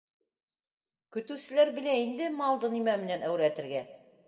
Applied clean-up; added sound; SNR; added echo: none; none; none; reverberation time 2.1 s.